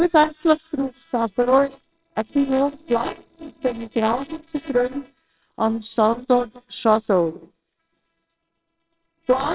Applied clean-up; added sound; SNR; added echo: neural separator model SepFormer WHAMR!.